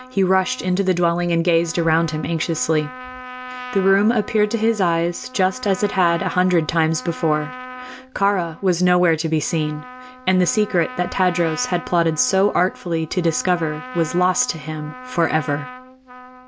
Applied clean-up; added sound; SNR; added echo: none; Trumpet; 16 dB; none.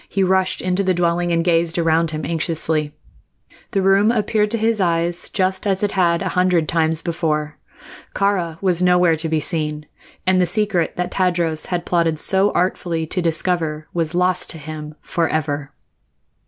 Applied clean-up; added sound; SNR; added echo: none; none; none; none.